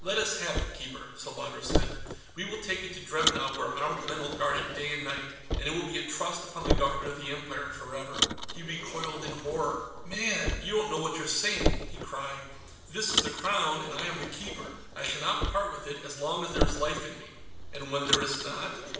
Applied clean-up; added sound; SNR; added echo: none; Car; 1 dB; reverberation time 0.9 s.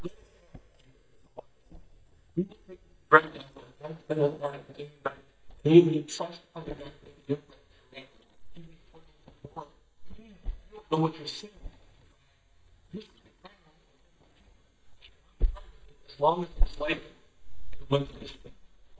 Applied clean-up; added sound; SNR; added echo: neural mask model DeepFilterNet 3.